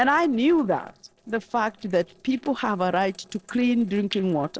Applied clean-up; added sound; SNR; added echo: neural separator model SepFormer DNS4.